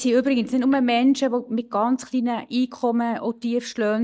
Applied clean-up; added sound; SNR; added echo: neural mask model DeepFilterNet 3.